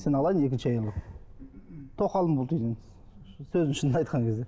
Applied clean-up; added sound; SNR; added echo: none; none; none; none.